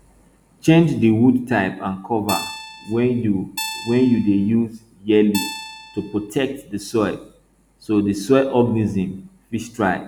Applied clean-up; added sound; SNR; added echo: none; Guitar; 12 dB; none.